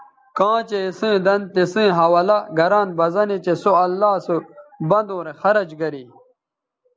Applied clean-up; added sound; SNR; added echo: none; none; none; none.